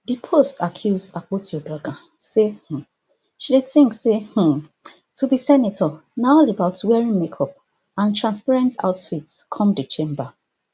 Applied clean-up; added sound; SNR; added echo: none; none; none; none.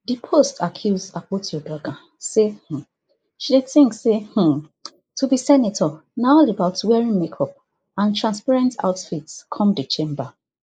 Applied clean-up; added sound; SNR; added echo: neural mask model Resemble Enhance denoiser.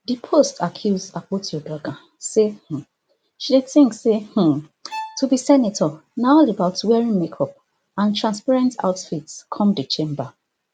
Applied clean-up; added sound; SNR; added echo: none; Bowed string instrument; 16 dB; none.